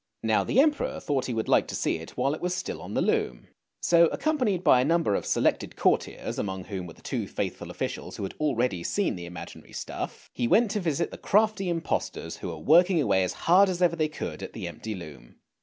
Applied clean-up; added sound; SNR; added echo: none; none; none; none.